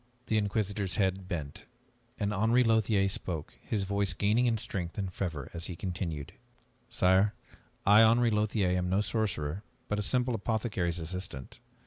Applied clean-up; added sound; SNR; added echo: none; none; none; none.